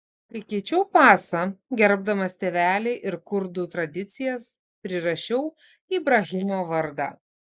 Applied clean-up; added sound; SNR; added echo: neural mask model Resemble Enhance denoiser.